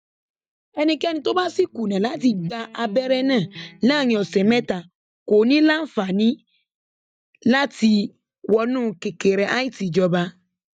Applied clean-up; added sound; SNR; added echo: neural mask model DeepFilterNet 3.